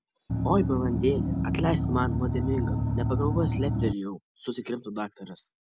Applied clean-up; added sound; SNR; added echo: none; Engine; -3 dB; none.